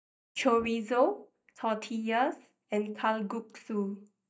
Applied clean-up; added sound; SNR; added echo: neural mask model DeepFilterNet 3.